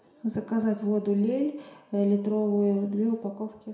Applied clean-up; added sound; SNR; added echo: none; none; none; reverberation time 0.6 s.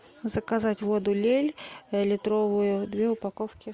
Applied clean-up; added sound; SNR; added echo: none; none; none; none.